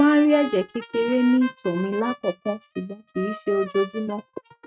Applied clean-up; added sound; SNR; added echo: neural mask model RNNoise.